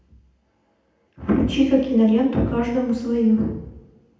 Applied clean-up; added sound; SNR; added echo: none; none; none; reverberation time 0.9 s.